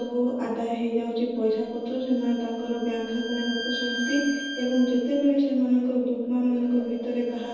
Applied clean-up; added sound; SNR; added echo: none; Bowed string instrument; 13 dB; reverberation time 1.1 s.